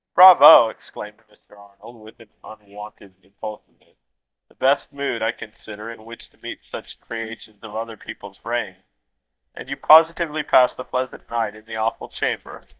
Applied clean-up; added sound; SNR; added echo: neural mask model DeepFilterNet 3.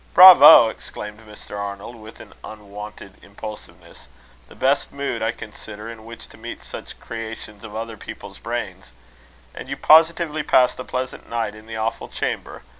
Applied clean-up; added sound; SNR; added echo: none; none; none; none.